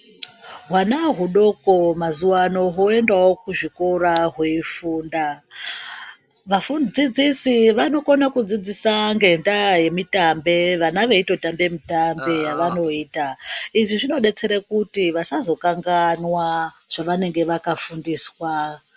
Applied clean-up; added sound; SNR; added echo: none; Burping, eructation; 10 dB; none.